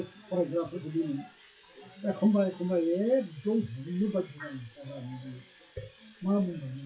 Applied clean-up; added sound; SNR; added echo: classical method WPE with log-MMSE.